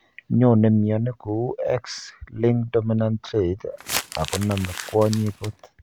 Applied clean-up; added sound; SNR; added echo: none; Crumpling, crinkling; 10 dB; none.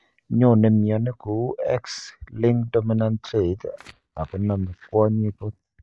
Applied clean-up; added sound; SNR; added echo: neural mask model DeepFilterNet 3.